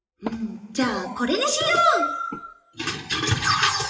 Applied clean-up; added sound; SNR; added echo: classical method WPE with log-MMSE.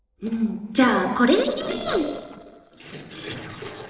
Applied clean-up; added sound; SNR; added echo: neural separator model SepFormer DNS4.